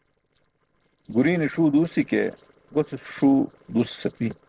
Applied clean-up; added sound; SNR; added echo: neural separator model SepFormer DNS4.